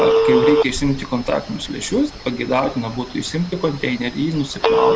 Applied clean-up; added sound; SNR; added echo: none; Telephone; 0 dB; none.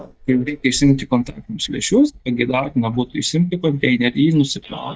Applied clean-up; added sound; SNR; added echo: neural mask model DeepFilterNet 3.